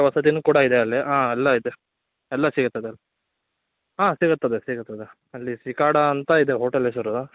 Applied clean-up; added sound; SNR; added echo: none; none; none; none.